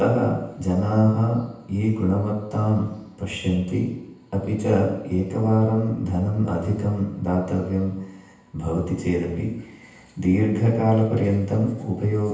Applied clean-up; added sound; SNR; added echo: none; none; none; reverberation time 0.9 s.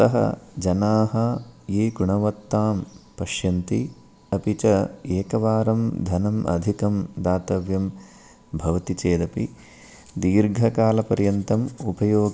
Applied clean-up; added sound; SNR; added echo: none; none; none; none.